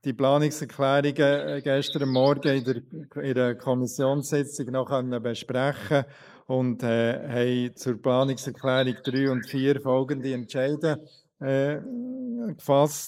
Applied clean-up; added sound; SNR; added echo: neural mask model Resemble Enhance denoiser.